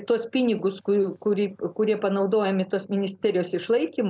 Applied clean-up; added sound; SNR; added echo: none; none; none; none.